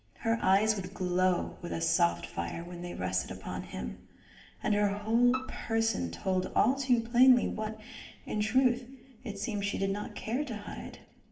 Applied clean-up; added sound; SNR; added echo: none; Bowed string instrument; 12 dB; reverberation time 0.8 s.